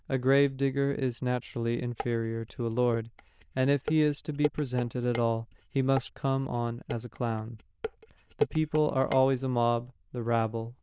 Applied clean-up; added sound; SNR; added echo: neural diffusion model UNIVERSE++.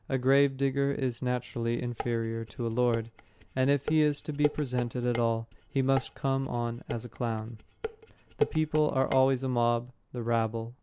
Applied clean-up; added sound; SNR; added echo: none; Dishes, pots, and pans; 11 dB; none.